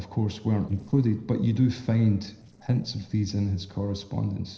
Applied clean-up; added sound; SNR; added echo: neural separator model SepFormer DNS4.